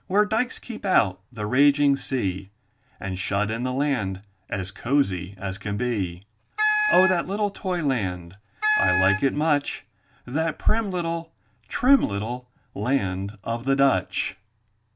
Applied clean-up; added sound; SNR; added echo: none; Wind instrument, woodwind instrument; 2 dB; none.